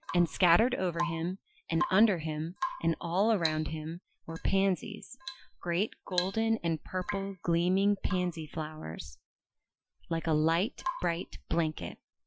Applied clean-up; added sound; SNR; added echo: classical method Wiener filter.